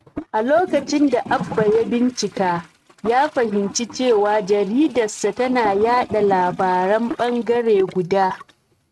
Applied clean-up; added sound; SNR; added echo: neural mask model RNNoise.